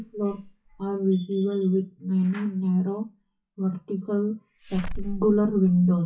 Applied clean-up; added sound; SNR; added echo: classical method WPE with log-MMSE.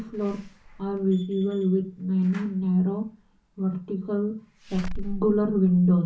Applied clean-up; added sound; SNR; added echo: none; Slam / Alarm; 14 dB; reverberation time 0.5 s.